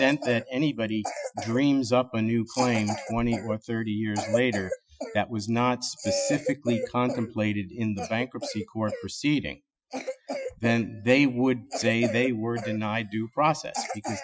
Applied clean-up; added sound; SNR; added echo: classical method Wiener filter.